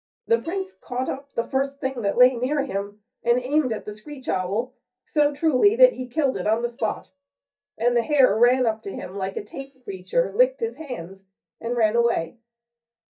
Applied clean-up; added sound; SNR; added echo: neural mask model DeepFilterNet 3.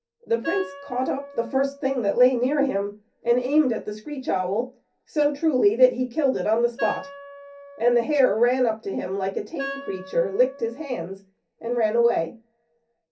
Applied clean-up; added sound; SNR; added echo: none; Wind instrument, woodwind instrument; 15 dB; reverberation time 0.3 s.